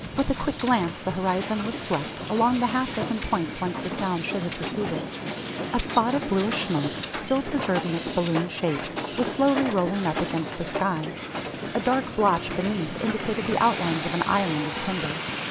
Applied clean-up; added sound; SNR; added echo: none; Hiss; 5 dB; none.